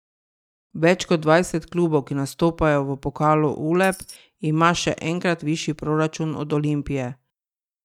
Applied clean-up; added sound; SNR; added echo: neural mask model RNNoise.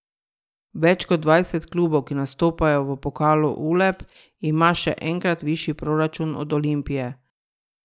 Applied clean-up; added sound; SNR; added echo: neural mask model DeepFilterNet 3.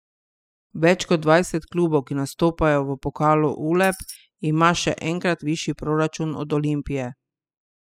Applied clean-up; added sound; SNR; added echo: classical method spectral subtraction.